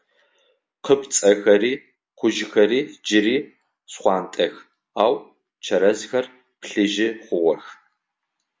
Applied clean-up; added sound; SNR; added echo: none; none; none; none.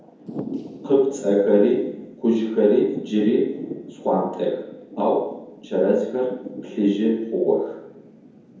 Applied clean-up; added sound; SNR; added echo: none; Thunder / Rain; 15 dB; reverberation time 0.9 s.